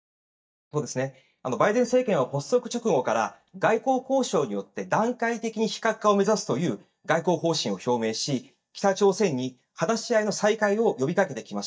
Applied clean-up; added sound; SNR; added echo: neural mask model DeepFilterNet 3.